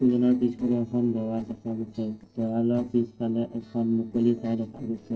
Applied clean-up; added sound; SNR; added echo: neural separator model SepFormer DNS4.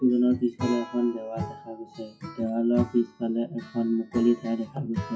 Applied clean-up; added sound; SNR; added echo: classical method WPE with log-MMSE.